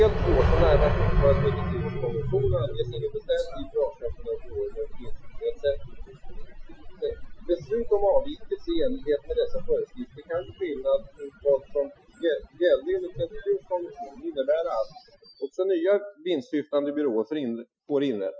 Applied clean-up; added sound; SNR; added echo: classical method Wiener filter.